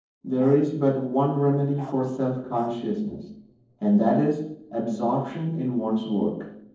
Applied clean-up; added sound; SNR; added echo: neural separator model SepFormer DNS4.